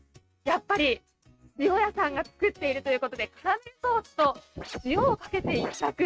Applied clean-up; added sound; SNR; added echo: neural mask model RNNoise.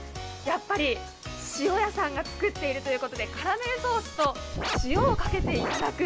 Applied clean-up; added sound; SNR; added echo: none; Scratching (performance technique); 0 dB; none.